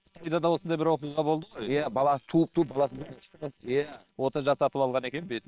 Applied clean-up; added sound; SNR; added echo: neural separator model SepFormer WHAM!.